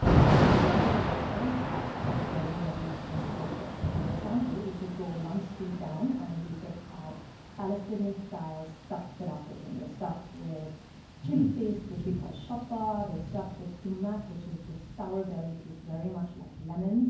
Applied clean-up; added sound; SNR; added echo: none; Thunder / Rain; -2 dB; reverberation time 0.9 s.